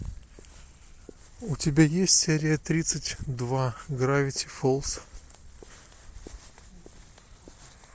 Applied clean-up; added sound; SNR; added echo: none; none; none; none.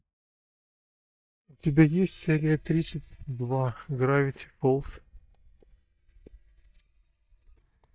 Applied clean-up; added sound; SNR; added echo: neural mask model DeepFilterNet 3.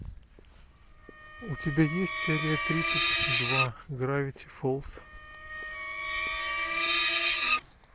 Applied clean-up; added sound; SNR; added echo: none; Screech; -4 dB; none.